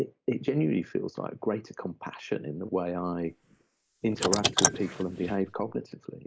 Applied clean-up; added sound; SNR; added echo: neural mask model Resemble Enhance denoiser.